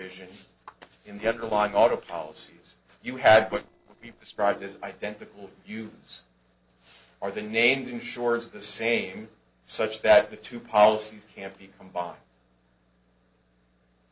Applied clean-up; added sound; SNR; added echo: neural separator model SepFormer DNS4.